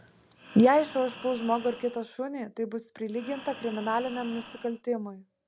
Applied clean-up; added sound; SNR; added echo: none; Breathing; 16 dB; none.